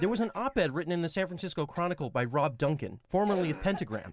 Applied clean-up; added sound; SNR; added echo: none; Cough; 17 dB; none.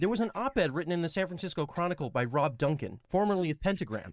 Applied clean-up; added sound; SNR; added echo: neural mask model Resemble Enhance denoiser.